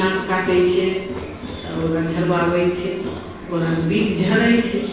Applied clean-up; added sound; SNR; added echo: none; Crowd; 13 dB; reverberation time 1.2 s.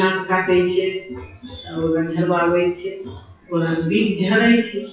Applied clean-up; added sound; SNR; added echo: classical method WPE with log-MMSE.